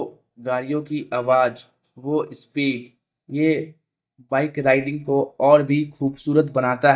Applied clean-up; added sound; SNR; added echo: neural mask model DeepFilterNet 3.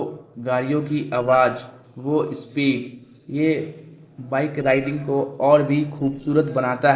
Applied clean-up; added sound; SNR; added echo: neural separator model SepFormer DNS4.